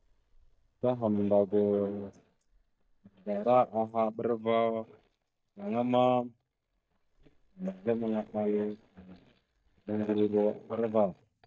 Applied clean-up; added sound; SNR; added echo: neural mask model DeepFilterNet 3.